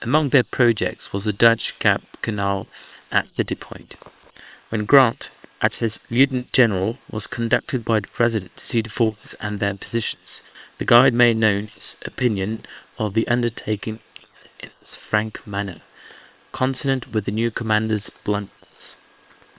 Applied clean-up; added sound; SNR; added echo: neural separator model SepFormer WHAM!.